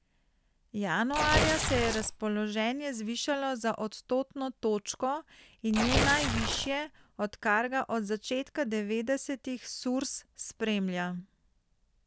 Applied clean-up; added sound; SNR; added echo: none; Tearing; -2 dB; none.